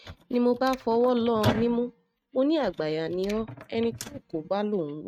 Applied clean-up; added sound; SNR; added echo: neural mask model RNNoise.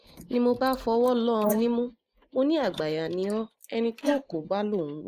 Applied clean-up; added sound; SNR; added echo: neural mask model Resemble Enhance denoiser.